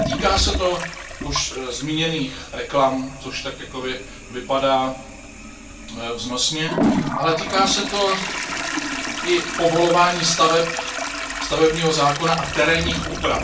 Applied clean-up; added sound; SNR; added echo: none; Toilet flush; 5 dB; reverberation time 0.2 s.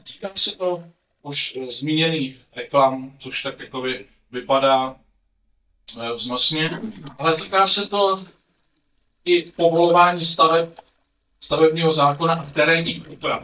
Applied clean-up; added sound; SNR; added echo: neural mask model DeepFilterNet 3.